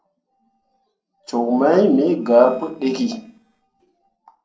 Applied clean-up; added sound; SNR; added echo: neural separator model SepFormer DNS4.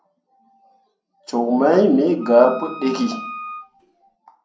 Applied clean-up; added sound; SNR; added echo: none; Wind instrument, woodwind instrument; 14 dB; reverberation time 0.6 s.